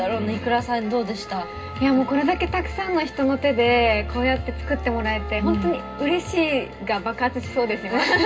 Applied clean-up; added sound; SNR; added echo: none; Wind instrument, woodwind instrument; 18 dB; reverberation time 0.2 s.